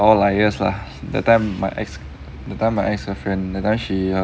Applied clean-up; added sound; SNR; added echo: none; none; none; none.